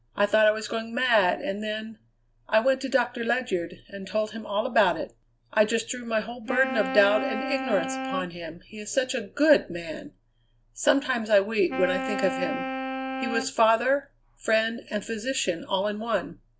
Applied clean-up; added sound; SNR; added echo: none; Wind instrument, woodwind instrument; 7 dB; none.